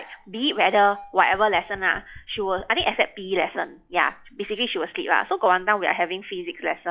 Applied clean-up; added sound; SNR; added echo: classical method log-MMSE.